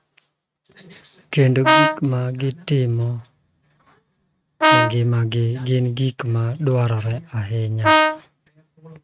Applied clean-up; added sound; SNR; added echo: neural mask model RNNoise.